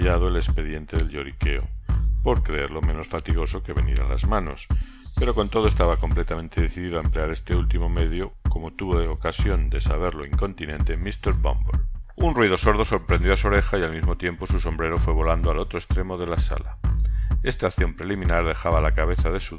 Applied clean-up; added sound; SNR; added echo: none; Bass drum; -4 dB; none.